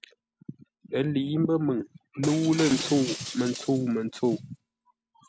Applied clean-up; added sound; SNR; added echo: none; Shatter; 13 dB; none.